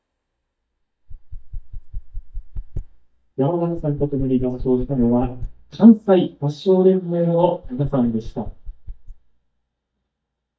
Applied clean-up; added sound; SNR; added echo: neural mask model DeepFilterNet 3.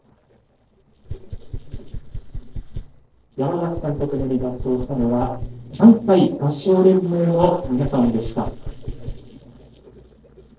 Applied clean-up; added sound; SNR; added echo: neural separator model SepFormer DNS4.